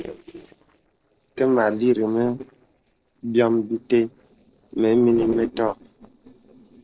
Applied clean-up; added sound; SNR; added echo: neural separator model SepFormer DNS4.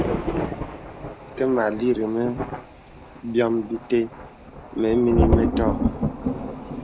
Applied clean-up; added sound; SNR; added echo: none; Thunder; 2 dB; none.